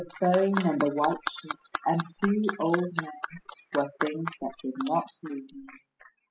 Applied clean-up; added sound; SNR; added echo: classical method spectral subtraction.